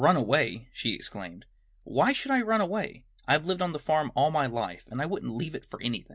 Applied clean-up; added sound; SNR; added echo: none; none; none; none.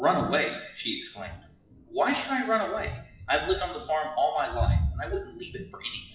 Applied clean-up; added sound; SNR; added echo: classical method WPE with log-MMSE.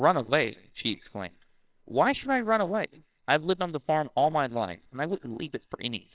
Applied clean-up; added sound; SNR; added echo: neural separator model SepFormer WHAMR!.